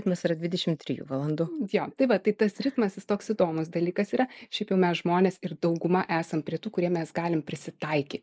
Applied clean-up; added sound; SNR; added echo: neural mask model Resemble Enhance denoiser.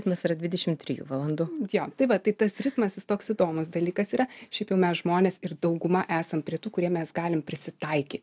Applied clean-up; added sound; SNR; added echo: none; none; none; none.